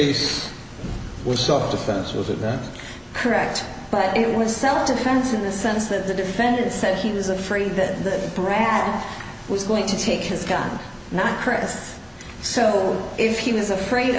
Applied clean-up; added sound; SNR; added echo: none; none; none; none.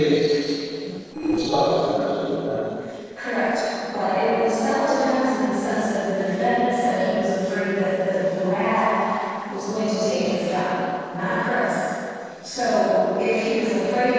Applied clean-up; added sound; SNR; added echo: neural separator model SepFormer DNS4.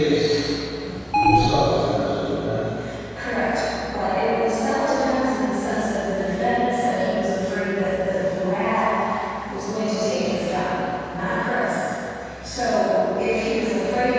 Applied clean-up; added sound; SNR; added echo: none; Alarm; -1 dB; reverberation time 2.2 s.